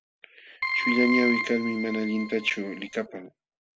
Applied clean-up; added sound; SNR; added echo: none; Keyboard (musical); 3 dB; none.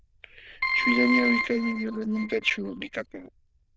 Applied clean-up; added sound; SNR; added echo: neural diffusion model UNIVERSE++.